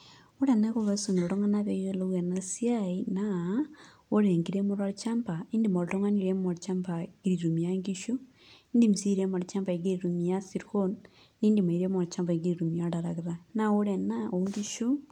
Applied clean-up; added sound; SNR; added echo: none; none; none; none.